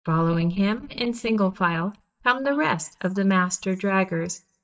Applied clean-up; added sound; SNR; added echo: neural mask model DeepFilterNet 3.